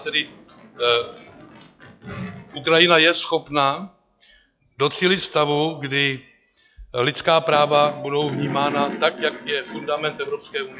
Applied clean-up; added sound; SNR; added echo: classical method log-MMSE.